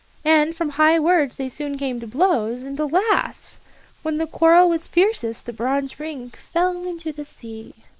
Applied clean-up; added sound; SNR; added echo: neural mask model Resemble Enhance denoiser.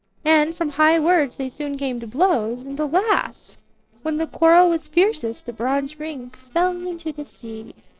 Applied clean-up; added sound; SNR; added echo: neural separator model SepFormer DNS4.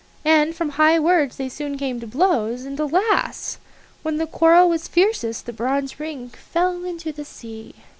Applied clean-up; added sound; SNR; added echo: none; none; none; none.